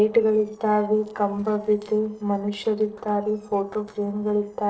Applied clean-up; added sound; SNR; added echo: neural separator model SepFormer DNS4.